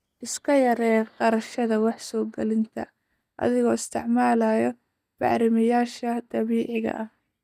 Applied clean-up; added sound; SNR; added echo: neural mask model DeepFilterNet 3.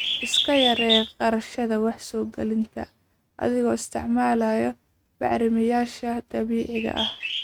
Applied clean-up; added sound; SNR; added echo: neural mask model RNNoise.